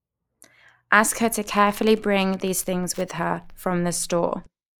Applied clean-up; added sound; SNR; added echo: neural mask model Resemble Enhance denoiser.